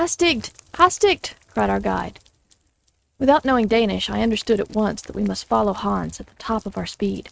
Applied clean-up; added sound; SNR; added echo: neural mask model RNNoise.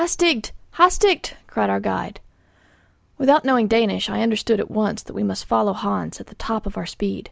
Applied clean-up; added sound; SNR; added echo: none; none; none; none.